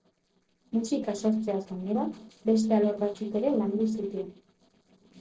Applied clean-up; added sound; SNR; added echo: neural separator model SepFormer DNS4.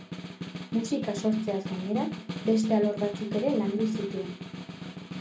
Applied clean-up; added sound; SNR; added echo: none; Snare drum; 9 dB; none.